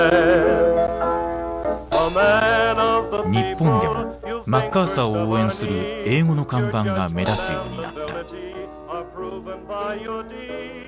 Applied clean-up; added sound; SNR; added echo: none; Crash cymbal; 19 dB; none.